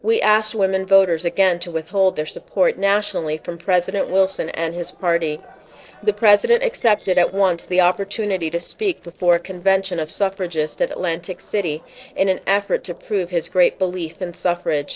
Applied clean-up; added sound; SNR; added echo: neural separator model SepFormer DNS4.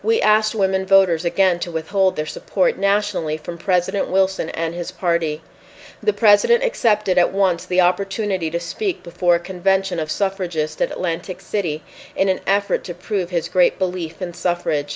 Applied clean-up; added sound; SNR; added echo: none; none; none; none.